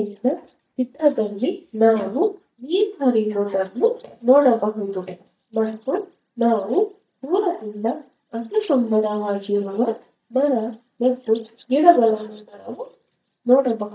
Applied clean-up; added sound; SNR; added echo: neural mask model DeepFilterNet 3.